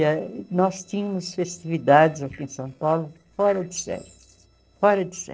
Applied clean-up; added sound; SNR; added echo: neural separator model SepFormer DNS4.